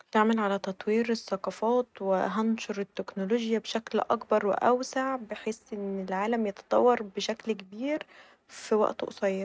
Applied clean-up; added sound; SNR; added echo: none; none; none; none.